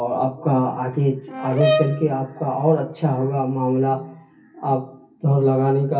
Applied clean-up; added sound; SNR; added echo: none; Brass instrument; 4 dB; reverberation time 0.3 s.